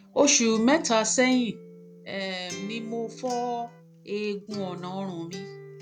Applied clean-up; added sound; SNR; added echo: none; Acoustic guitar; 17 dB; none.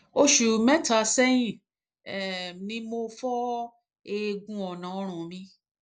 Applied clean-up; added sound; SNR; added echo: none; none; none; none.